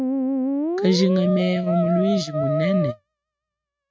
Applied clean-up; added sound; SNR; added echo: neural mask model RNNoise.